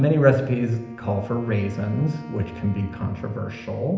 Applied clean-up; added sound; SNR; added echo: none; Wind instrument, woodwind instrument; 17 dB; reverberation time 0.8 s.